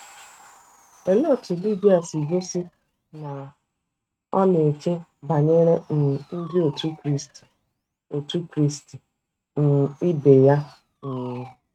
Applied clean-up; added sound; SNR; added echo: neural mask model RNNoise.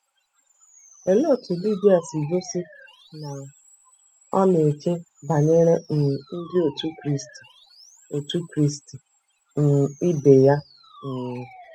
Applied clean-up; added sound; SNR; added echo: classical method spectral subtraction.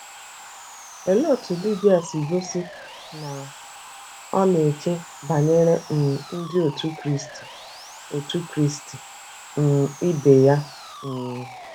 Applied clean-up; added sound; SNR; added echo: none; Sawing; 17 dB; none.